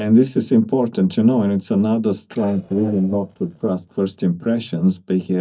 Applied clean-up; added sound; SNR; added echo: neural mask model DeepFilterNet 3.